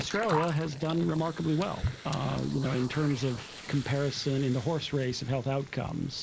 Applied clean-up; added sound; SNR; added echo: neural mask model Resemble Enhance denoiser.